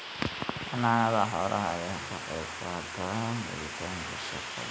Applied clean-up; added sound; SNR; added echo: none; none; none; none.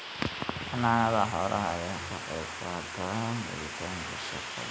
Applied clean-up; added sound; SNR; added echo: none; Bowed string instrument; 17 dB; none.